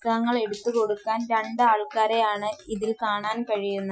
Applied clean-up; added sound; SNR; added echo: classical method Wiener filter.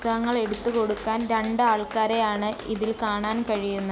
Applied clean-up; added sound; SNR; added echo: none; Clapping; 17 dB; none.